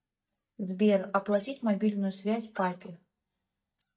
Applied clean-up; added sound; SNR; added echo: neural mask model DeepFilterNet 3.